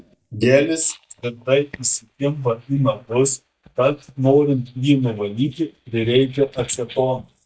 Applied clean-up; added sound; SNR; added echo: neural mask model DeepFilterNet 3.